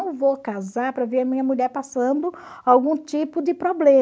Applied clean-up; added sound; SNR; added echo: none; none; none; none.